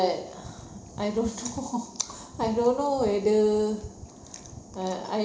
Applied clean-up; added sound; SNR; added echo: none; none; none; none.